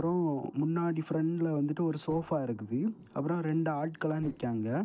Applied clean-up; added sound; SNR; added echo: neural separator model SepFormer DNS4.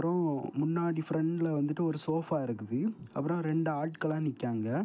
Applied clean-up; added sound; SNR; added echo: none; none; none; none.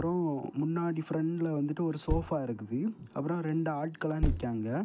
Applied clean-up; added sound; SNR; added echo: none; Thump, thud; 7 dB; none.